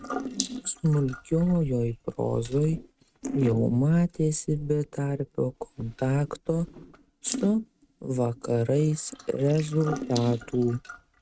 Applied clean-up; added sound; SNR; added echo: neural mask model RNNoise.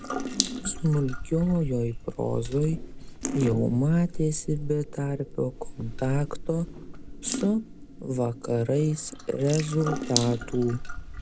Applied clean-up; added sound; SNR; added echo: none; Drip / Sink (filling or washing) / Water tap, faucet; 7 dB; none.